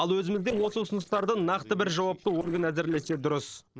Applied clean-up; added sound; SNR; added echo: neural separator model SepFormer DNS4.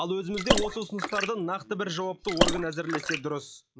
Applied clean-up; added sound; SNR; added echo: classical method log-MMSE.